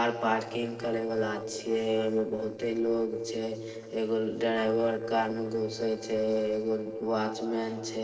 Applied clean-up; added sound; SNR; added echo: neural separator model SepFormer DNS4.